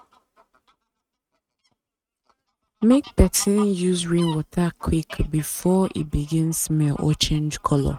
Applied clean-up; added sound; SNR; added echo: neural mask model RNNoise.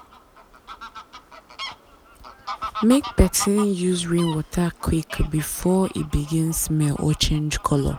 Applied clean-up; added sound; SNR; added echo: none; Fowl; 15 dB; none.